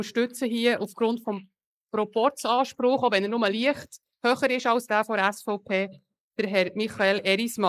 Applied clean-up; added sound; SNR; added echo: neural mask model Resemble Enhance denoiser.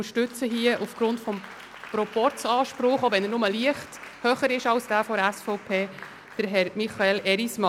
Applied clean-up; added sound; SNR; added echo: none; Applause; 19 dB; none.